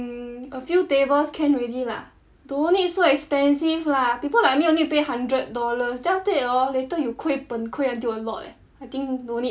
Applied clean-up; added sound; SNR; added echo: none; none; none; none.